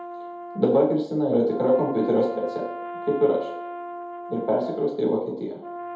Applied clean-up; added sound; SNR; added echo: none; Brass instrument; 12 dB; reverberation time 0.8 s.